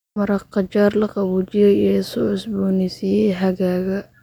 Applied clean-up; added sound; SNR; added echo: none; none; none; none.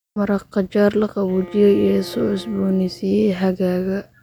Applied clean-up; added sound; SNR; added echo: none; Bowed string instrument; 19 dB; none.